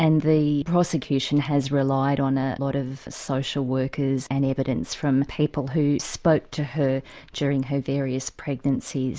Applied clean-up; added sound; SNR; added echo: none; none; none; none.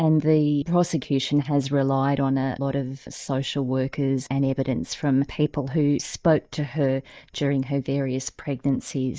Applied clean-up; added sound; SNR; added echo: neural mask model DeepFilterNet 3.